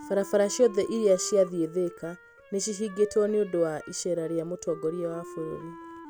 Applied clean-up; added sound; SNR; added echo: none; Wind instrument, woodwind instrument; 17 dB; none.